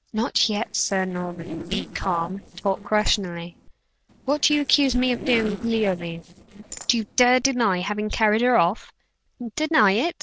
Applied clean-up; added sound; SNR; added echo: neural separator model SepFormer DNS4.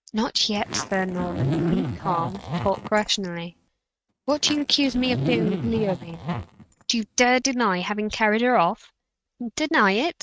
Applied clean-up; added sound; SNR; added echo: neural mask model RNNoise.